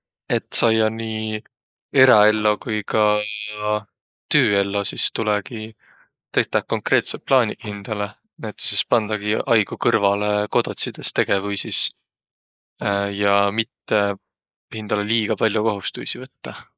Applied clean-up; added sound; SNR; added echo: neural mask model Resemble Enhance denoiser.